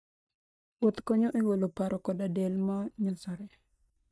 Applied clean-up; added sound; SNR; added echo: neural mask model DeepFilterNet 3.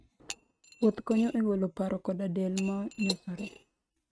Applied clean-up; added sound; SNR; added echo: neural mask model RNNoise.